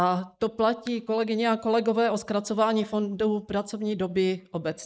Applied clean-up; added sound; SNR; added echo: neural mask model Resemble Enhance denoiser.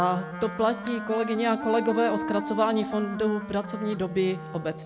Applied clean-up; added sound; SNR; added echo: none; Wind instrument, woodwind instrument; 8 dB; none.